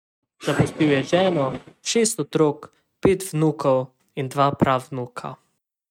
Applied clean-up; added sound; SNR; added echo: neural mask model RNNoise.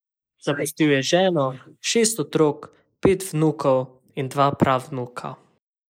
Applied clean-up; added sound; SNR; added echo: neural mask model Resemble Enhance denoiser.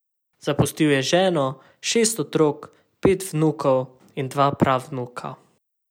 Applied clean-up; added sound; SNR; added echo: none; none; none; none.